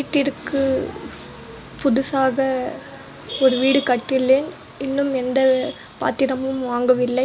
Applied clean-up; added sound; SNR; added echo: none; none; none; none.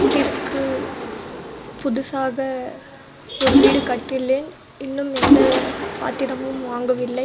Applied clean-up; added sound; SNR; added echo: none; Mechanisms; -2 dB; none.